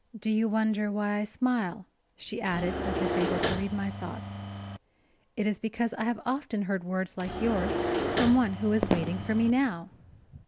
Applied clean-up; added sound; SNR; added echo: none; Engine / Mechanisms + Fireworks; 3 dB; none.